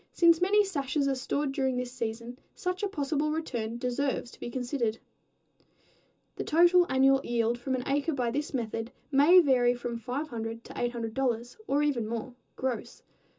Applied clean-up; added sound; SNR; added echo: none; none; none; reverberation time 0.2 s.